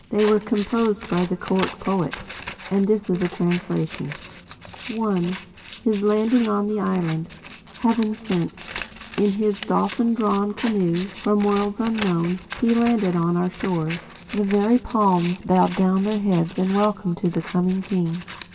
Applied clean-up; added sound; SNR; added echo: none; Scissors; 15 dB; reverberation time 2.7 s.